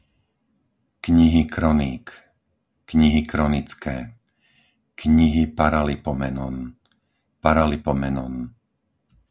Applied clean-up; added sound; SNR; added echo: none; none; none; none.